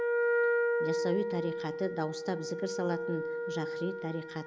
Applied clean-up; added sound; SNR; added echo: none; Wind instrument, woodwind instrument; -3 dB; none.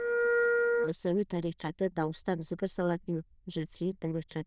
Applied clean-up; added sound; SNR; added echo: neural diffusion model UNIVERSE++.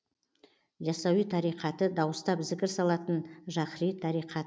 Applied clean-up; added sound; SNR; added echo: none; none; none; none.